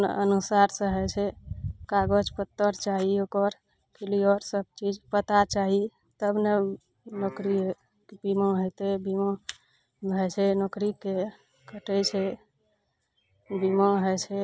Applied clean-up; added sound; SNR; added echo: none; none; none; none.